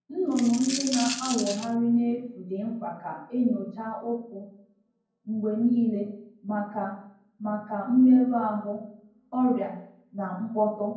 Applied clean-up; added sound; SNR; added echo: none; Coin (dropping); 7 dB; reverberation time 0.9 s.